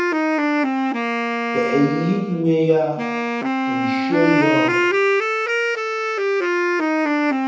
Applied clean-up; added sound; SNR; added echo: none; Wind instrument, woodwind instrument; -4 dB; reverberation time 0.8 s.